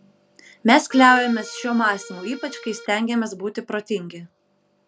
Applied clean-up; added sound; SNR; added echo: none; Accordion; 16 dB; none.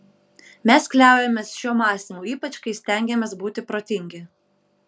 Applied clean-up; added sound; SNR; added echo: none; none; none; none.